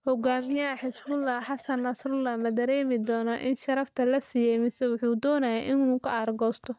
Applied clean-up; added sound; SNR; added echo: neural mask model DeepFilterNet 3.